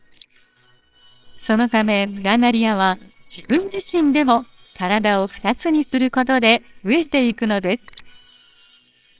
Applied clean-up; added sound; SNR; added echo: neural separator model SepFormer WHAMR!.